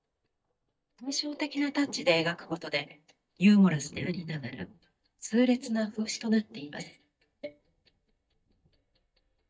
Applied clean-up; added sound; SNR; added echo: neural mask model DeepFilterNet 3.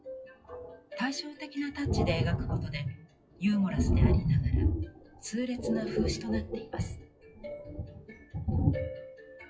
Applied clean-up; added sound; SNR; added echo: classical method WPE with log-MMSE.